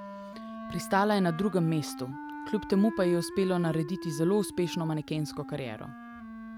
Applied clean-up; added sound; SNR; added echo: none; Wind instrument, woodwind instrument; 11 dB; none.